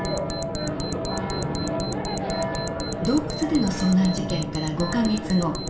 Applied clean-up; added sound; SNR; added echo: none; Alarm; 11 dB; reverberation time 0.4 s.